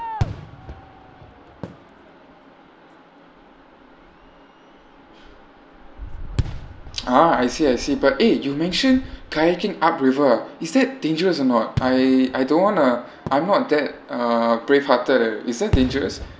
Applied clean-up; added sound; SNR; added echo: none; Fireworks; 12 dB; none.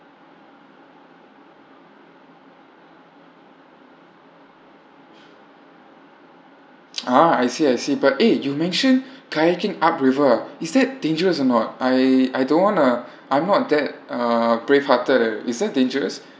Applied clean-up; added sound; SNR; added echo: none; none; none; none.